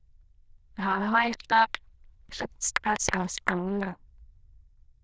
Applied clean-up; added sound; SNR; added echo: neural diffusion model UNIVERSE++.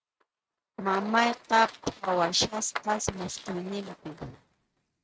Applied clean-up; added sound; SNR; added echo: neural mask model RNNoise.